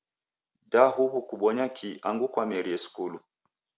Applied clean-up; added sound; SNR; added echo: none; none; none; none.